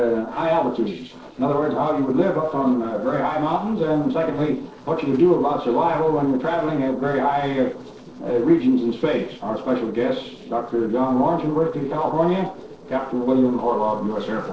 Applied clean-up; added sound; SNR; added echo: neural separator model SepFormer DNS4.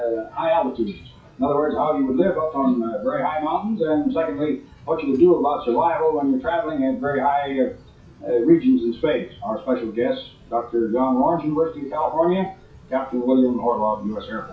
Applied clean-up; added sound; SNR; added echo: classical method WPE with log-MMSE.